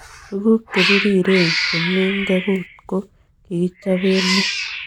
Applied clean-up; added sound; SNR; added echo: none; Cat; 4 dB; none.